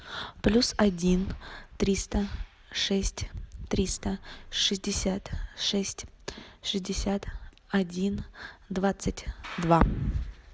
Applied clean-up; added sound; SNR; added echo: none; none; none; none.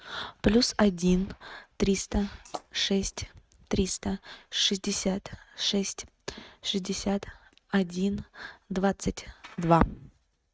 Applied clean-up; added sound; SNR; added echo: neural mask model RNNoise.